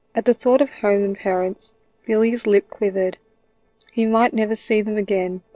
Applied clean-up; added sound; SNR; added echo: neural separator model SepFormer DNS4.